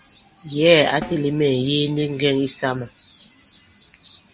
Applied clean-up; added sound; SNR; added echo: none; Snare drum; 20 dB; none.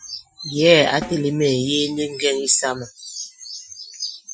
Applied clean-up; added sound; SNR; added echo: classical method Wiener filter.